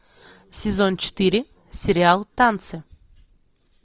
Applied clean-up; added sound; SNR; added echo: none; none; none; none.